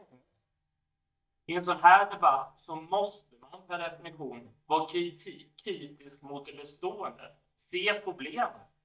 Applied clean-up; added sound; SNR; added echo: neural mask model DeepFilterNet 3.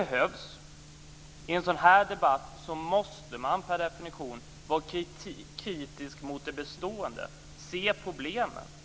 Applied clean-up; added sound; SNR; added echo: none; none; none; none.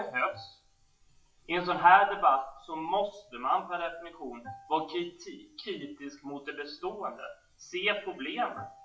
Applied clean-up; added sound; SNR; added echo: classical method WPE with log-MMSE.